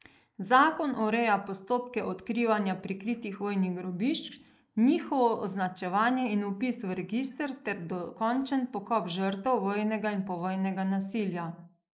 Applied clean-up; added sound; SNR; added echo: neural mask model Resemble Enhance denoiser.